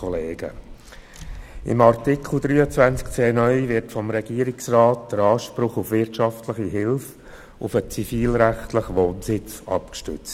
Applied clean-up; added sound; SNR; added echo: none; Wind; 18 dB; none.